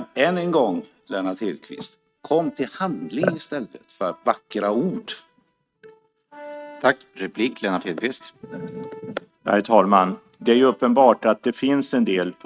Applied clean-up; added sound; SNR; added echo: neural mask model RNNoise.